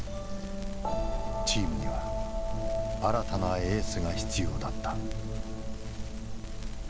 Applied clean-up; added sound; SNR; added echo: none; Crackle; 1 dB; none.